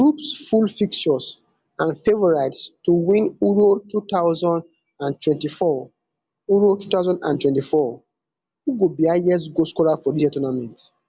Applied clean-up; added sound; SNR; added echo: none; none; none; none.